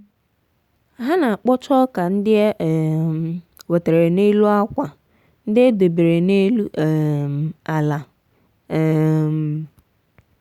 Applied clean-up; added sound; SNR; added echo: none; none; none; none.